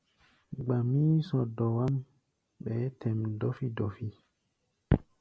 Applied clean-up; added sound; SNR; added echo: none; none; none; none.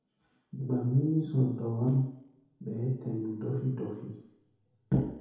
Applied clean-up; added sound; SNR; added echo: none; none; none; reverberation time 2.0 s.